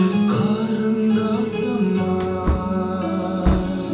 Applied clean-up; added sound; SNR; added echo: none; Wood; 8 dB; reverberation time 0.7 s.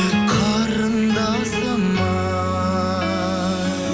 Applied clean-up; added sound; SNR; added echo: none; none; none; none.